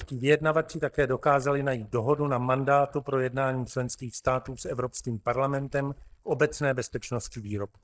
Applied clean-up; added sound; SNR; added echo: neural mask model DeepFilterNet 3.